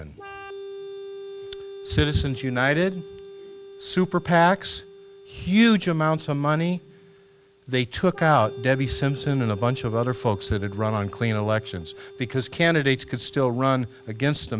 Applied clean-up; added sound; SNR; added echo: none; Organ; 17 dB; none.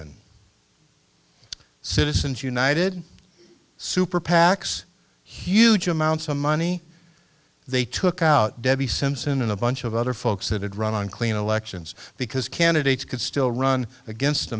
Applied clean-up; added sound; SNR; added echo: none; none; none; none.